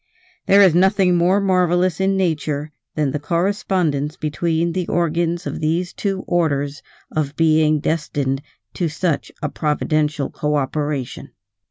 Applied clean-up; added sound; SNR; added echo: none; none; none; none.